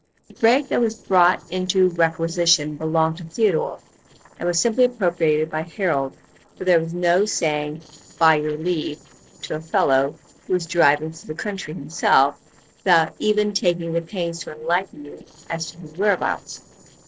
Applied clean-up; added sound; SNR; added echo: neural separator model SepFormer DNS4.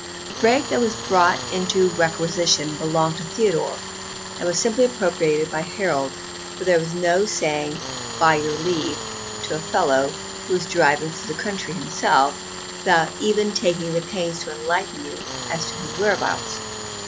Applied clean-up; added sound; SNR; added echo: none; Tools; 9 dB; none.